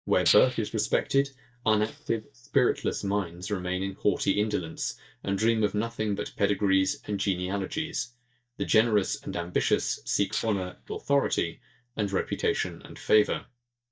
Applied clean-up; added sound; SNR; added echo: neural mask model DeepFilterNet 3.